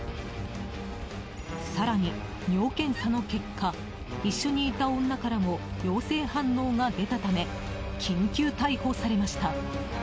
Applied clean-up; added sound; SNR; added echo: none; Wood; 15 dB; none.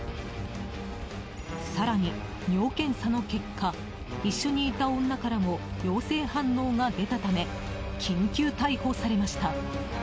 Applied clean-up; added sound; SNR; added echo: none; none; none; none.